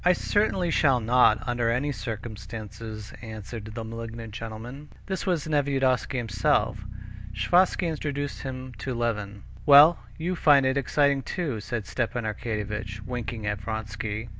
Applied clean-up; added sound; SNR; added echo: none; Bass guitar; 12 dB; none.